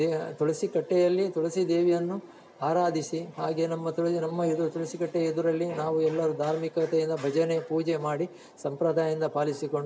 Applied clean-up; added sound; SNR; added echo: none; none; none; none.